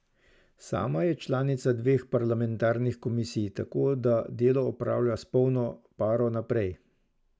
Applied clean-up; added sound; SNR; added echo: none; none; none; none.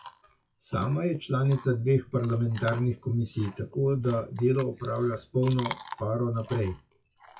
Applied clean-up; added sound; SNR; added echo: classical method WPE with log-MMSE.